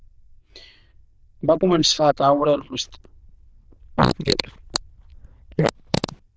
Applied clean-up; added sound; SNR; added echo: neural diffusion model UNIVERSE++.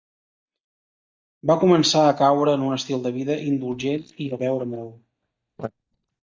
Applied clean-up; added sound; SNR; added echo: neural mask model DeepFilterNet 3.